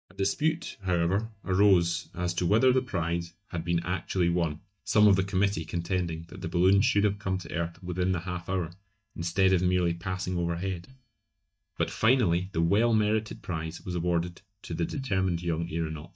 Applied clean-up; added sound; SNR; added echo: neural mask model DeepFilterNet 3.